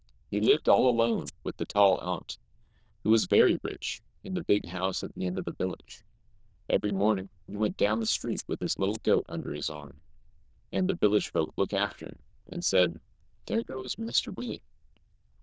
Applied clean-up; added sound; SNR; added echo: neural diffusion model UNIVERSE++.